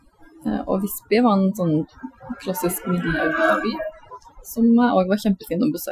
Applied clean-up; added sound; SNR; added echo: classical method Wiener filter.